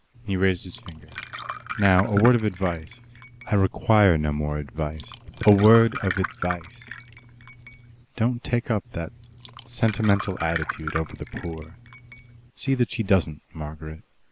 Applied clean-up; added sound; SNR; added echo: none; Glass; 12 dB; none.